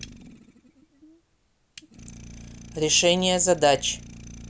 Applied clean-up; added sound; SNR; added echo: none; Idling; 17 dB; none.